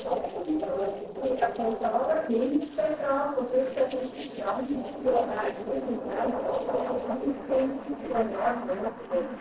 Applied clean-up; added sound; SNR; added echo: neural separator model SepFormer DNS4.